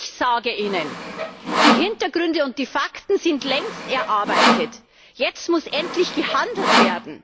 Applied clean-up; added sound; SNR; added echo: none; Sawing; 0 dB; none.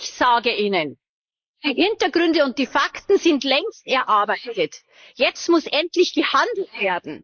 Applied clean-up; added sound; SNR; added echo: neural mask model Resemble Enhance denoiser.